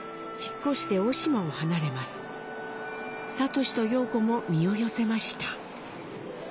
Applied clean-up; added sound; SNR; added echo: none; none; none; none.